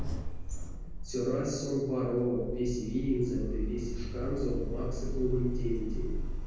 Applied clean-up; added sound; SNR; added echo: none; Sliding door; 2 dB; reverberation time 1.3 s.